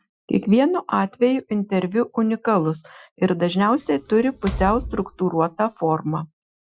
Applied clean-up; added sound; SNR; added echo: classical method Wiener filter.